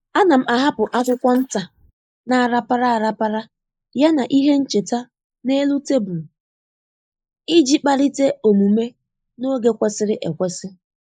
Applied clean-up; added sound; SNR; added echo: neural mask model Resemble Enhance denoiser.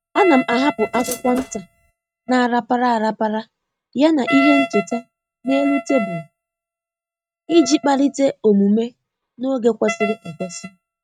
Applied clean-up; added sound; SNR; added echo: neural mask model RNNoise.